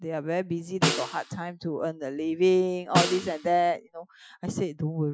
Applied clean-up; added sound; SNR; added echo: classical method Wiener filter.